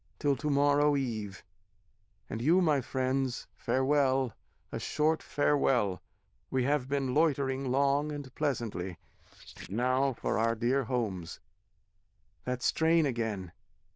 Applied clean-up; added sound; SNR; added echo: neural diffusion model UNIVERSE++.